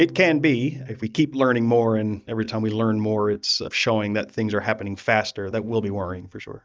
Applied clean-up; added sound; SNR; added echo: neural mask model DeepFilterNet 3.